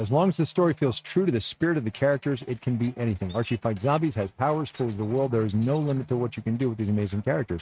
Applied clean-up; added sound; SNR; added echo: neural mask model RNNoise.